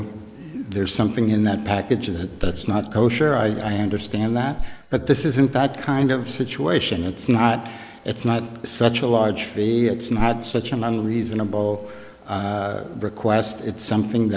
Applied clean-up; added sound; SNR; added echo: neural mask model Resemble Enhance denoiser.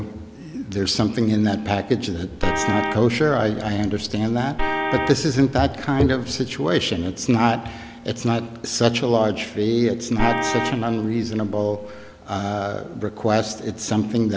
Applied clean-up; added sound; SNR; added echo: none; Vehicle horn, car horn, honking; 6 dB; none.